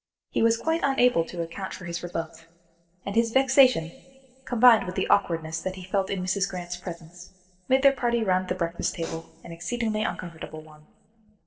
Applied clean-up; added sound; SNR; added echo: neural separator model SepFormer DNS4.